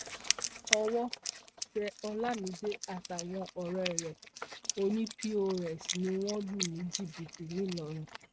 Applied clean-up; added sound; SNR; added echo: neural mask model RNNoise.